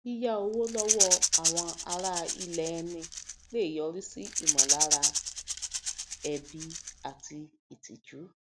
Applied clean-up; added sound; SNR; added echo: none; Rattle / Rattle (instrument); -5 dB; none.